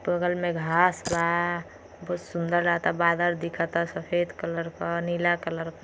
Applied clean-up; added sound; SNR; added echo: none; none; none; none.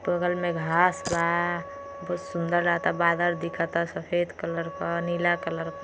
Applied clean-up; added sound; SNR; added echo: none; Wind instrument, woodwind instrument; 14 dB; none.